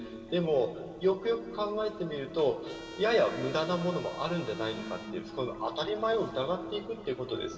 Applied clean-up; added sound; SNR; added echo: none; Trumpet; 17 dB; reverberation time 2.7 s.